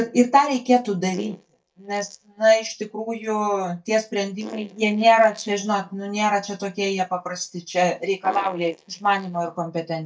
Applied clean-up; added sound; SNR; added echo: neural mask model DeepFilterNet 3.